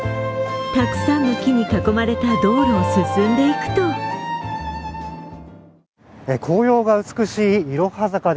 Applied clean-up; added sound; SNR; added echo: none; none; none; none.